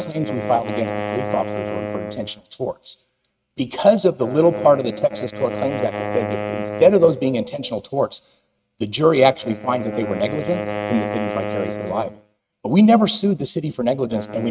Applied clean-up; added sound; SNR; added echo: neural mask model RNNoise.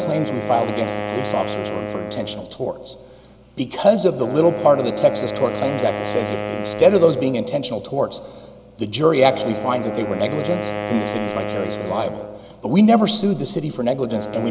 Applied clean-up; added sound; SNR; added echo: none; Wind instrument, woodwind instrument; 8 dB; none.